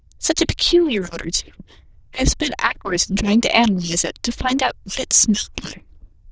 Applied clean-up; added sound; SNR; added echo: neural diffusion model UNIVERSE++.